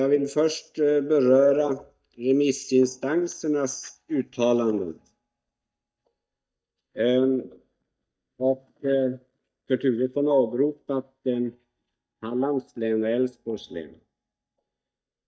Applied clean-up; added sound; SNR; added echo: neural mask model DeepFilterNet 3.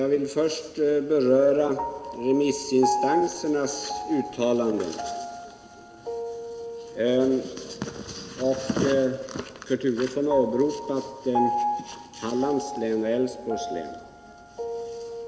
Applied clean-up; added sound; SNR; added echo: none; Piano; 8 dB; reverberation time 1.6 s.